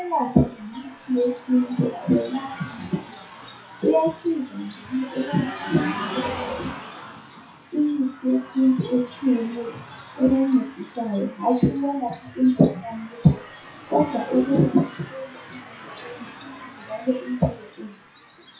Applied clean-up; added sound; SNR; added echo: classical method WPE with log-MMSE.